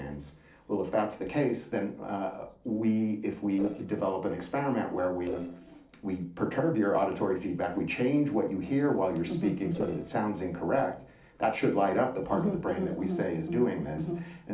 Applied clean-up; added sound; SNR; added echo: neural separator model SepFormer DNS4.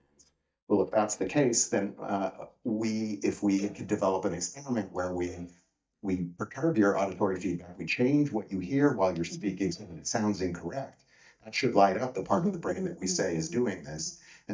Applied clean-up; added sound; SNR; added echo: neural mask model DeepFilterNet 3.